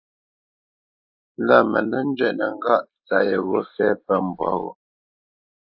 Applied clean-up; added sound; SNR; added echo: neural mask model Resemble Enhance denoiser.